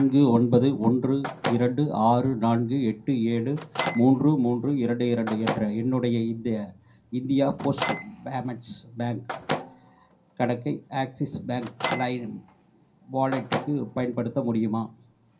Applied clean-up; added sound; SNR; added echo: none; Microwave oven; 11 dB; reverberation time 0.3 s.